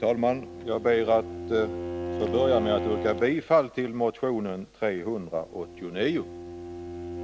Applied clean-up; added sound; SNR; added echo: none; Bowed string instrument; 8 dB; none.